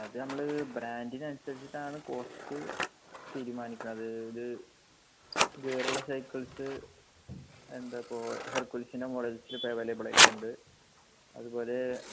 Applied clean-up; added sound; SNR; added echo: none; Scissors; -4 dB; none.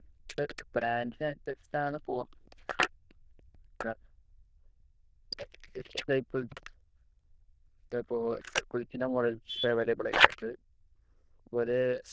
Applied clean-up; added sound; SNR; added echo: neural diffusion model UNIVERSE++.